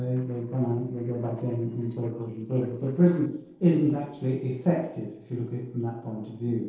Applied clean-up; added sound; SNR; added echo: neural separator model SepFormer DNS4.